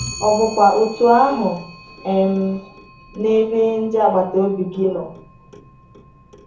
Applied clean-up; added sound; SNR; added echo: none; Clock; 19 dB; reverberation time 0.7 s.